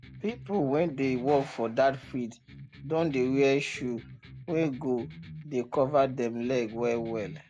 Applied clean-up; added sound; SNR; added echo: none; Electric guitar; 17 dB; none.